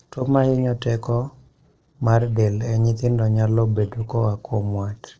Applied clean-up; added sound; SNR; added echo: neural separator model SepFormer DNS4.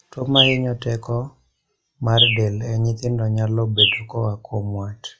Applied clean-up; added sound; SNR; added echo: classical method log-MMSE.